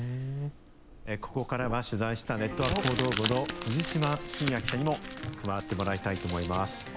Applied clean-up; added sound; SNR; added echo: none; Crumpling, crinkling; 8 dB; none.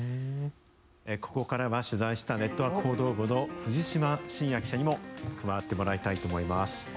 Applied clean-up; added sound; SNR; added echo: none; none; none; none.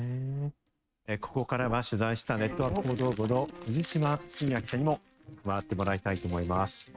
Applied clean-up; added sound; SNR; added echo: neural mask model RNNoise.